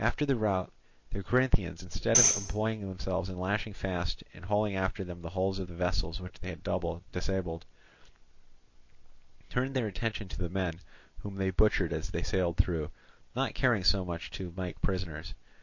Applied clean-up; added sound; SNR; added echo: none; Tambourine; 0 dB; none.